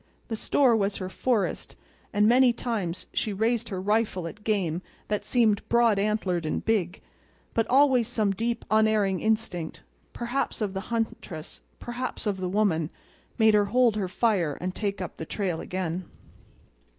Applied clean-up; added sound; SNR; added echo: none; none; none; none.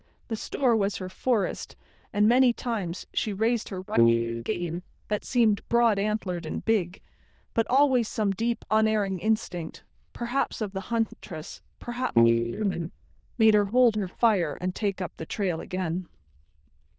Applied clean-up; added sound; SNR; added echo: neural diffusion model UNIVERSE++.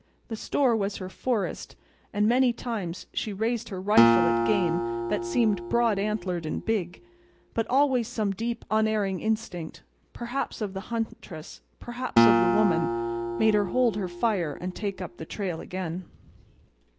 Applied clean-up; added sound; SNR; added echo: none; Acoustic guitar; 0 dB; none.